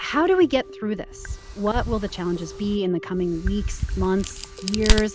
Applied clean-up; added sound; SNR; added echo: none; Crack; 3 dB; none.